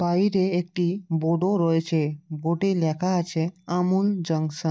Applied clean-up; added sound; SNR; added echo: none; none; none; none.